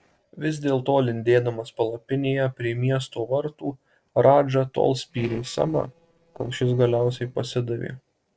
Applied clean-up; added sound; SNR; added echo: neural separator model SepFormer DNS4.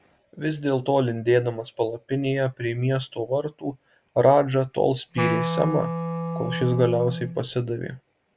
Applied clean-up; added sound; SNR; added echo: none; Wind instrument, woodwind instrument; 5 dB; none.